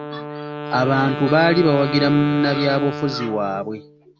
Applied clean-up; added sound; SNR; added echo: none; Wind instrument, woodwind instrument; 8 dB; none.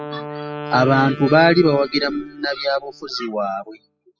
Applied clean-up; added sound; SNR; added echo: classical method spectral subtraction.